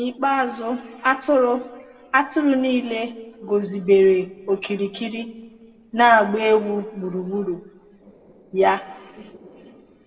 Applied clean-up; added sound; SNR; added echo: neural separator model SepFormer DNS4.